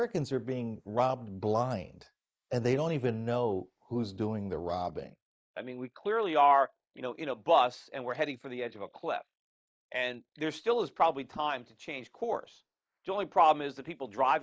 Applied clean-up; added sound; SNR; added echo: neural mask model Resemble Enhance denoiser.